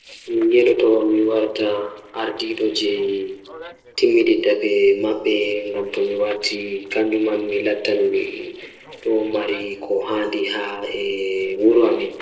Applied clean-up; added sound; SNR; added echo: neural separator model SepFormer DNS4.